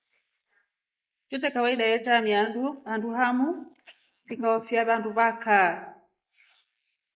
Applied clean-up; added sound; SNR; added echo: neural mask model Resemble Enhance denoiser.